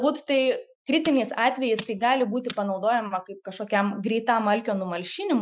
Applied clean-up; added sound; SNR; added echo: classical method Wiener filter.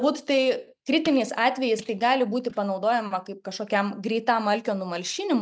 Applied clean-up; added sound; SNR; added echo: neural mask model DeepFilterNet 3.